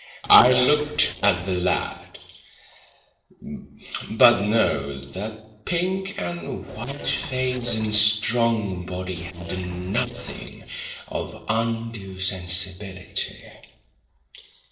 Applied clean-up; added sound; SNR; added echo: neural separator model SepFormer DNS4.